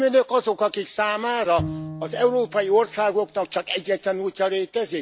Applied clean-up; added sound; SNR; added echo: none; Bowed string instrument; 14 dB; none.